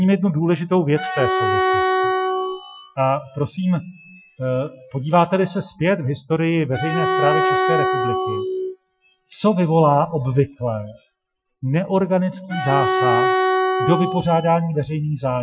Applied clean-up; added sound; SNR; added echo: classical method Wiener filter.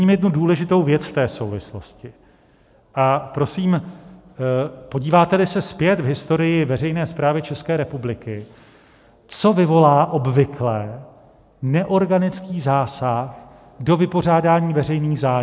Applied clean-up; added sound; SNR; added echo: none; none; none; none.